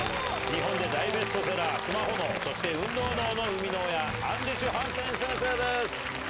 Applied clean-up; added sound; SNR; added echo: none; none; none; none.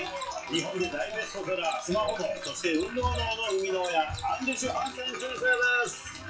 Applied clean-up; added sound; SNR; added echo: classical method WPE with log-MMSE.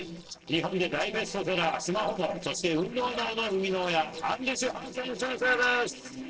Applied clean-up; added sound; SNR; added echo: neural separator model SepFormer DNS4.